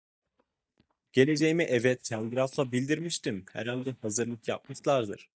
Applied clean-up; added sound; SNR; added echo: neural mask model DeepFilterNet 3.